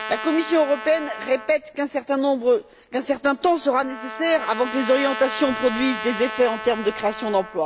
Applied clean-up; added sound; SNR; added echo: none; Trumpet; 11 dB; none.